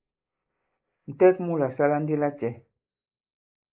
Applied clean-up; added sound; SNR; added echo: neural mask model Resemble Enhance denoiser.